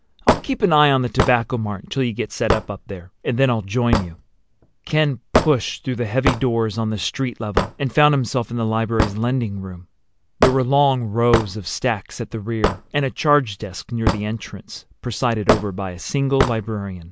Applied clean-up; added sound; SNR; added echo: none; Hammer / Wood; 5 dB; none.